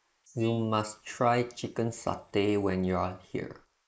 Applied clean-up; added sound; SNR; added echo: neural mask model Resemble Enhance denoiser.